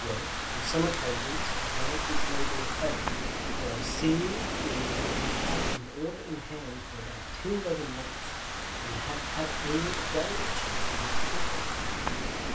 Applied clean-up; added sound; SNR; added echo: none; Rain / Thunderstorm; -5 dB; reverberation time 0.3 s.